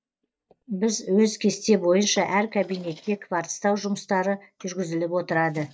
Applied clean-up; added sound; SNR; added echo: neural mask model DeepFilterNet 3.